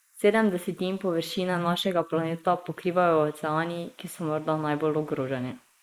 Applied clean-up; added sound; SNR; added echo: neural mask model Resemble Enhance denoiser.